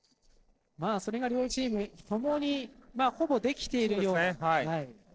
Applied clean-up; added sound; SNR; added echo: neural separator model SepFormer DNS4.